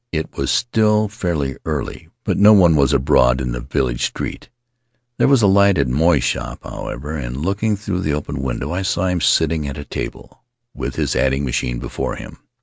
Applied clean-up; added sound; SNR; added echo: none; none; none; none.